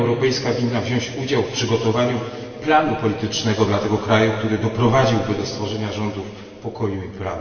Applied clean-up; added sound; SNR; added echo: none; none; none; reverberation time 2.6 s.